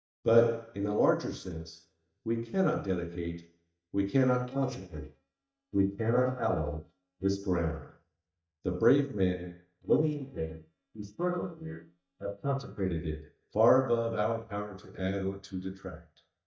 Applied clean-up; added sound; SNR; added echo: neural mask model DeepFilterNet 3.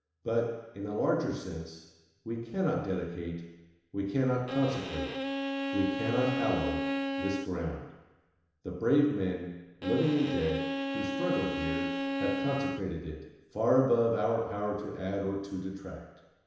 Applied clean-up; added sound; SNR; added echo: none; Bowed string instrument; 2 dB; reverberation time 1.0 s.